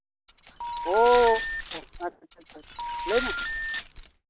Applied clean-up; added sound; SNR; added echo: none; Telephone + Glass; 4 dB; none.